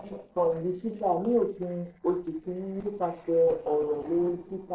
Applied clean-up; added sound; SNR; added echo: neural separator model SepFormer DNS4.